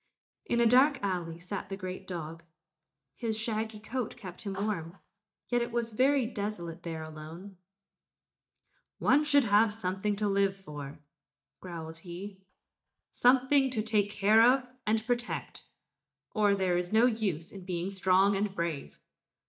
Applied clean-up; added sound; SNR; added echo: neural mask model DeepFilterNet 3.